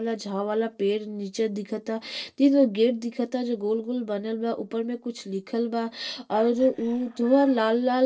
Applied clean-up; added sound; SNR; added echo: neural separator model SepFormer DNS4.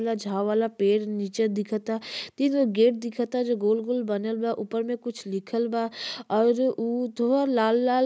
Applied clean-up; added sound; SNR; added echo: none; none; none; none.